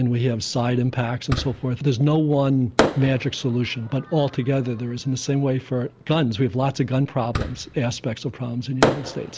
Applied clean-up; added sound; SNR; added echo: none; Fireworks; 8 dB; none.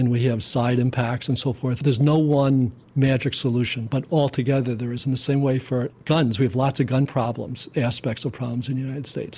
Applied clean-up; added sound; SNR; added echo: none; none; none; none.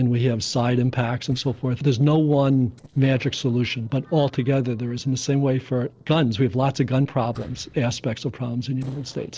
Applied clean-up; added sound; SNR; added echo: neural separator model SepFormer DNS4.